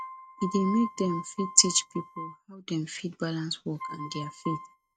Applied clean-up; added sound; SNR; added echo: neural mask model RNNoise.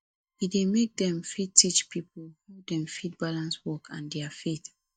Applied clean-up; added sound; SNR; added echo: neural mask model DeepFilterNet 3.